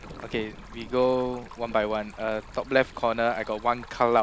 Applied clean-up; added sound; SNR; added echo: none; Stream + Thunder; 17 dB; none.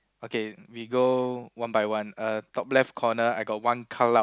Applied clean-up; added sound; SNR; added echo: none; none; none; none.